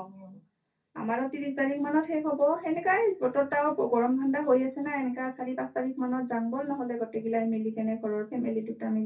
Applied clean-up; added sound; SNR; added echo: none; none; none; reverberation time 0.3 s.